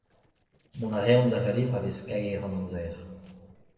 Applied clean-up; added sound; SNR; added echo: neural separator model SepFormer DNS4.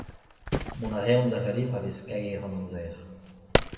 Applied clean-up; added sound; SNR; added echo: none; Wood; 3 dB; reverberation time 1.8 s.